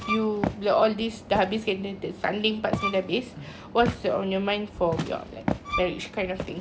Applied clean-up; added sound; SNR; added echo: none; Walk, footsteps + Bowed string instrument; 8 dB; none.